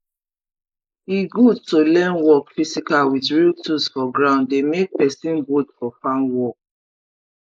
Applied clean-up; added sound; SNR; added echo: neural mask model Resemble Enhance denoiser.